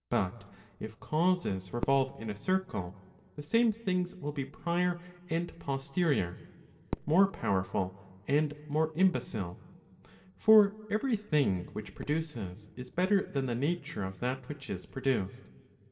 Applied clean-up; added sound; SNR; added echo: neural separator model SepFormer DNS4.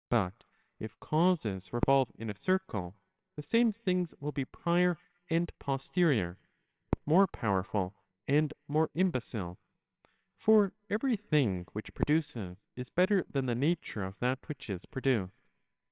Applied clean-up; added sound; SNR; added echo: neural separator model SepFormer WHAMR!.